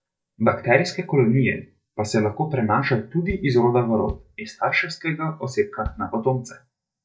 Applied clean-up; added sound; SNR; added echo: neural mask model DeepFilterNet 3.